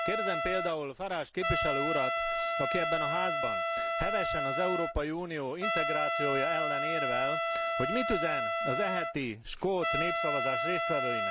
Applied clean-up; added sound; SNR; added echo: none; Trumpet; -2 dB; none.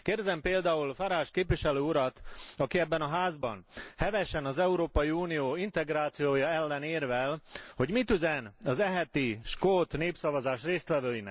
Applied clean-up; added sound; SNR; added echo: none; none; none; none.